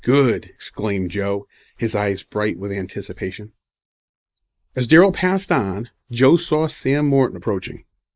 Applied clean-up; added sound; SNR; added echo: neural mask model Resemble Enhance denoiser.